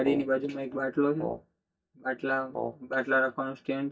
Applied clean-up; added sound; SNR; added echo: neural mask model DeepFilterNet 3.